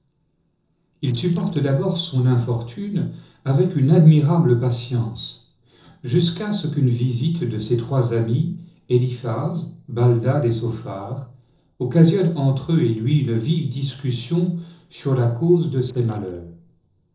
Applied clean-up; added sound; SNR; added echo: neural separator model SepFormer DNS4.